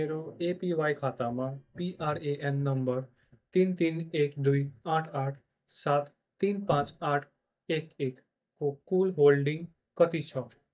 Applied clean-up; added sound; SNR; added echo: neural mask model DeepFilterNet 3.